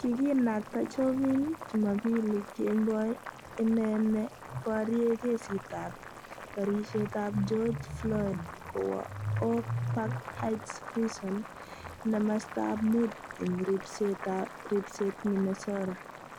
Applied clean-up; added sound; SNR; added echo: none; Boiling; 14 dB; none.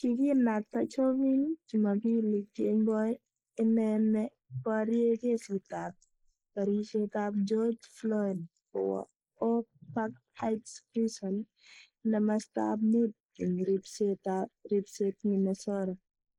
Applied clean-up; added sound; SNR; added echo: neural mask model Resemble Enhance denoiser.